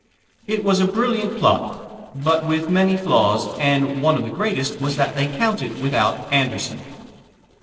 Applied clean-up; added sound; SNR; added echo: neural separator model SepFormer DNS4.